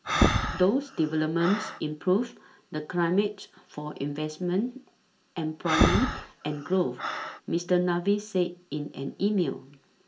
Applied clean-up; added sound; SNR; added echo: none; Breathing; 4 dB; reverberation time 0.3 s.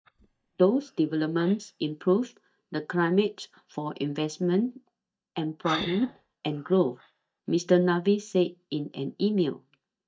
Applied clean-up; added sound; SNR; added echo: neural mask model DeepFilterNet 3.